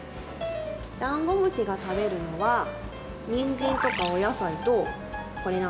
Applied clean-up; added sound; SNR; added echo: none; none; none; none.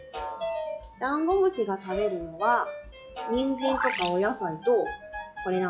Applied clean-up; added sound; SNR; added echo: classical method log-MMSE.